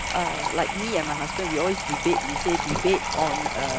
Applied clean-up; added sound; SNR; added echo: none; Sink (filling or washing) / Water tap, faucet; 1 dB; none.